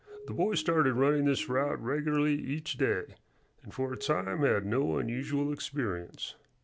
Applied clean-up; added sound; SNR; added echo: none; Siren; 14 dB; none.